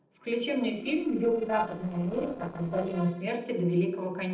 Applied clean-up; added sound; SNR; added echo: neural separator model SepFormer DNS4.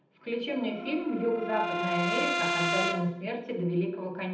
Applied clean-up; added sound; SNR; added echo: none; Brass instrument; 1 dB; reverberation time 0.8 s.